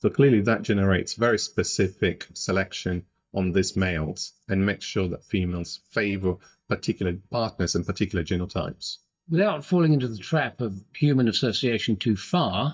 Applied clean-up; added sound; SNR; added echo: neural mask model DeepFilterNet 3.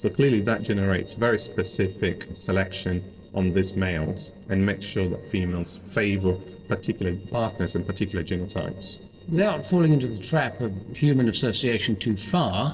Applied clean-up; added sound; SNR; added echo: neural separator model SepFormer DNS4.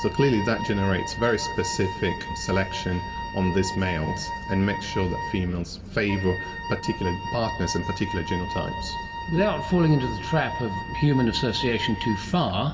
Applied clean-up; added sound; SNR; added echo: none; Wind instrument, woodwind instrument; 9 dB; reverberation time 1.4 s.